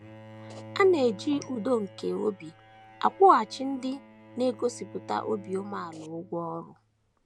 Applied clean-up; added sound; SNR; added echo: none; Bowed string instrument; 19 dB; none.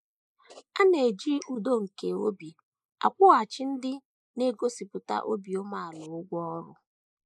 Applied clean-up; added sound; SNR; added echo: neural mask model Resemble Enhance denoiser.